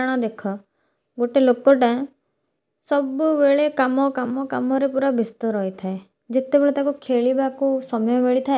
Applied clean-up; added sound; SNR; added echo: none; none; none; none.